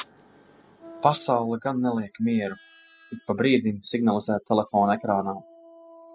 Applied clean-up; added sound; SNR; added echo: classical method spectral subtraction.